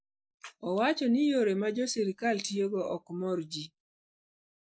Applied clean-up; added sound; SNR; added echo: neural mask model Resemble Enhance denoiser.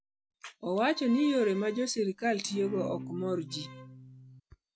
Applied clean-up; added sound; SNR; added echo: none; Bowed string instrument; 13 dB; none.